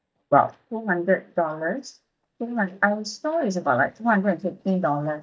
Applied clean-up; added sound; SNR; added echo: neural mask model DeepFilterNet 3.